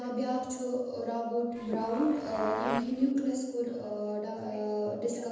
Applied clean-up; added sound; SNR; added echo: none; Fart; 5 dB; reverberation time 1.1 s.